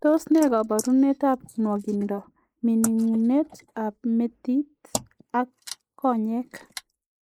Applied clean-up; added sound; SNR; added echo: neural mask model Resemble Enhance denoiser.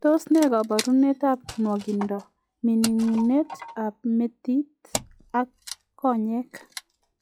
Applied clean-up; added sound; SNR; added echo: classical method log-MMSE.